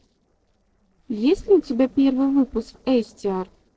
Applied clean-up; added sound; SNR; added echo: neural separator model SepFormer DNS4.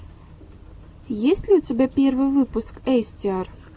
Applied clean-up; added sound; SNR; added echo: none; none; none; none.